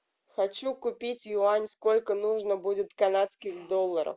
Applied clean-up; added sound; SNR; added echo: none; none; none; none.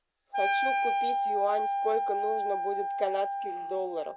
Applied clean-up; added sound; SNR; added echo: none; Wind instrument, woodwind instrument; -3 dB; none.